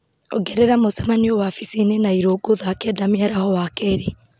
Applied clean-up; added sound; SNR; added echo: none; none; none; none.